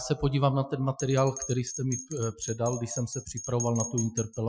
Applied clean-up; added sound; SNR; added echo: classical method Wiener filter.